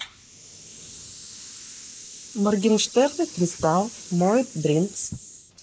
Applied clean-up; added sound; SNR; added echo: neural mask model Resemble Enhance denoiser.